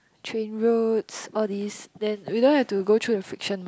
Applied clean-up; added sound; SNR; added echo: none; none; none; none.